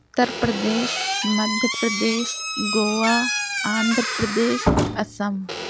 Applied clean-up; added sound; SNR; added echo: none; Squeak / Slam; 2 dB; none.